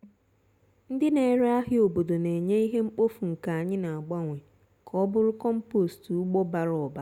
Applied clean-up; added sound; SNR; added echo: none; none; none; none.